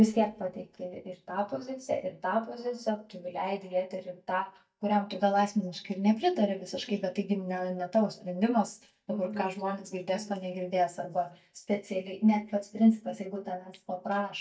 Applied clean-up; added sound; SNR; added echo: neural mask model DeepFilterNet 3.